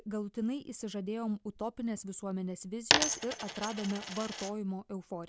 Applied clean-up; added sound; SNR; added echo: none; Coin (dropping); -4 dB; none.